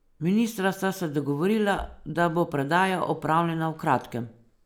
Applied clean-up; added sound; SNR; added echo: none; none; none; none.